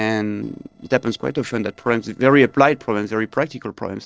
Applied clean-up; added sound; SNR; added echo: neural separator model SepFormer DNS4.